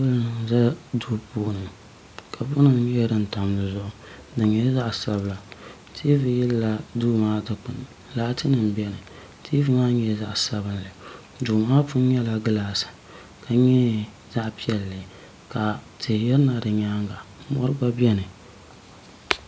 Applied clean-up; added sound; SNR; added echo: none; none; none; none.